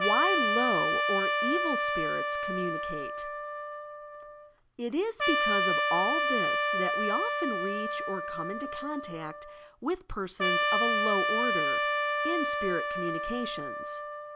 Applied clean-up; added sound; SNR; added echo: none; Trumpet; -4 dB; none.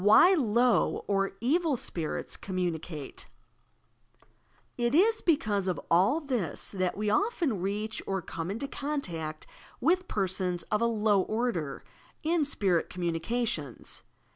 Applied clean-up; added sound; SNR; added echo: none; none; none; none.